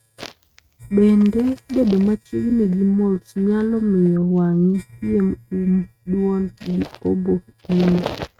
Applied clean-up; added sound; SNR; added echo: neural mask model RNNoise.